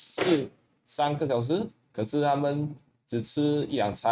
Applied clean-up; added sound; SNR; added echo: neural mask model RNNoise.